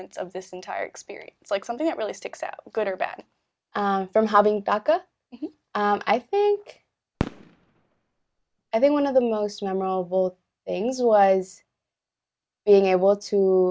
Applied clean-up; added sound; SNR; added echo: none; Fireworks; 13 dB; none.